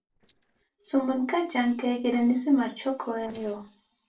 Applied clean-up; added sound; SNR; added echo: neural separator model SepFormer DNS4.